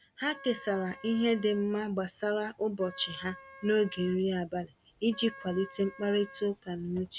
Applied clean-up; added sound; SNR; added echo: none; Wind instrument, woodwind instrument; 19 dB; none.